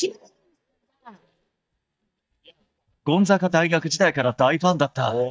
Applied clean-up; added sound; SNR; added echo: neural mask model DeepFilterNet 3.